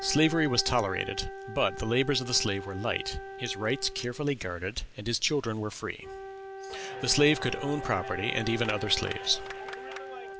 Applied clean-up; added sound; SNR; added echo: none; Clapping + Wind instrument, woodwind instrument; 10 dB; none.